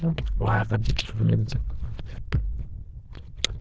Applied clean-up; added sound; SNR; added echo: neural diffusion model UNIVERSE++.